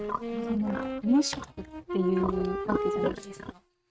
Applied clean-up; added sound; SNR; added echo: neural mask model RNNoise.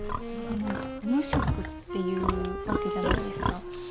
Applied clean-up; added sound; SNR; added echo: none; Livestock, farm animals, working animals + Wind instrument, woodwind instrument; -2 dB; none.